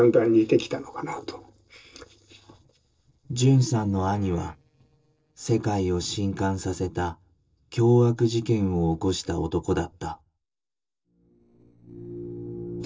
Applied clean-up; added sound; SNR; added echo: neural separator model SepFormer DNS4.